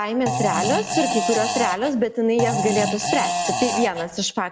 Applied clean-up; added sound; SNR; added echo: none; Fart; 2 dB; none.